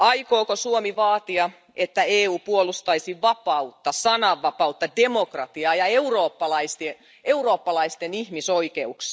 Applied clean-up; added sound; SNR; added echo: none; none; none; none.